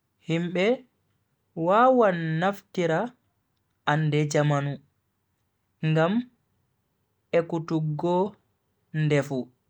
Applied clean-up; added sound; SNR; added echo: none; none; none; none.